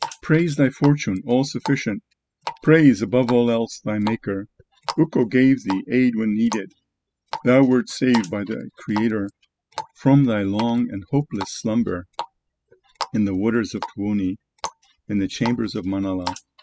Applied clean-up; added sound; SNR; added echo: classical method spectral subtraction.